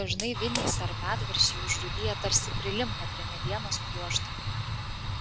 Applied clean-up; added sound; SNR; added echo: none; Fire; 0 dB; none.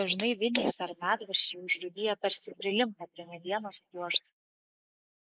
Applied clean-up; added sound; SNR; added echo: neural mask model Resemble Enhance denoiser.